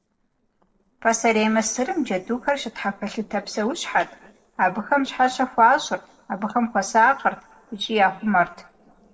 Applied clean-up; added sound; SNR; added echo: neural separator model SepFormer DNS4.